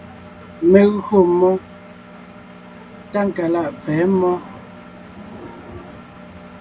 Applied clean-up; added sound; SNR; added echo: none; Engine; 20 dB; none.